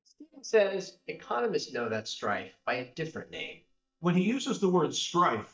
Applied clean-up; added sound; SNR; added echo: neural mask model DeepFilterNet 3.